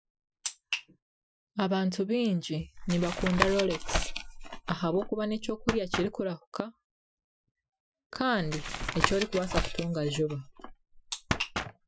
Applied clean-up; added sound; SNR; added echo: classical method Wiener filter.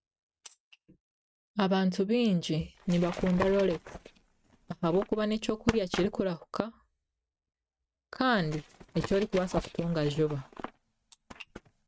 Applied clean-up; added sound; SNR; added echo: neural mask model RNNoise.